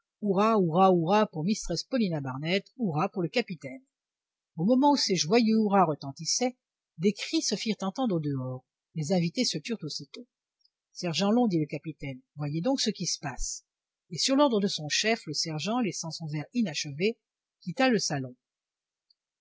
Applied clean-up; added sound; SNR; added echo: none; none; none; none.